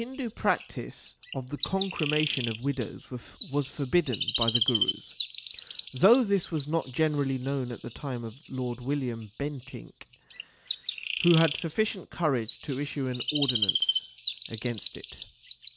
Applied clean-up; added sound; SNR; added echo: none; Chirp, tweet; -1 dB; none.